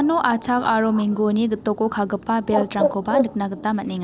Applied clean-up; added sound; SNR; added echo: none; Bird; 8 dB; none.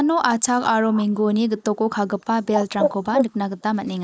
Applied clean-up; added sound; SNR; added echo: neural mask model Resemble Enhance denoiser.